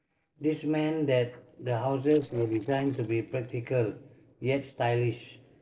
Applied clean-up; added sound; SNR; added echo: neural separator model SepFormer DNS4.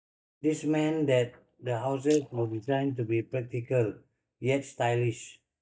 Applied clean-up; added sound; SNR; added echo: neural mask model DeepFilterNet 3.